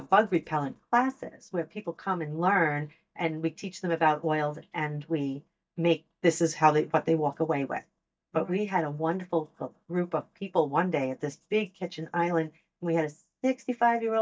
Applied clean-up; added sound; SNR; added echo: neural mask model DeepFilterNet 3.